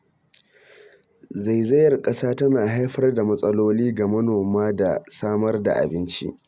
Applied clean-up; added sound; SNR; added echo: none; none; none; none.